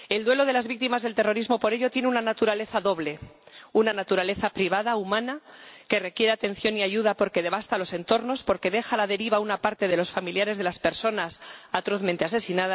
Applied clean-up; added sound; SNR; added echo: none; none; none; none.